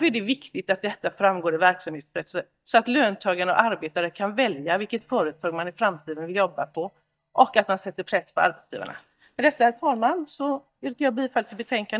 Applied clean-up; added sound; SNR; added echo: neural mask model DeepFilterNet 3.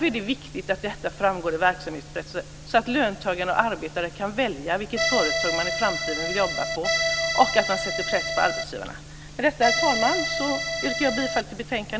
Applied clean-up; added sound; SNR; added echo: none; Accordion; 0 dB; none.